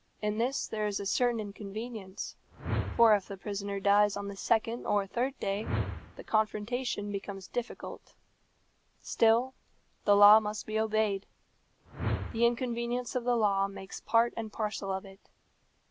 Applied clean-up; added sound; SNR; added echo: none; Whoosh, swoosh, swish; 8 dB; none.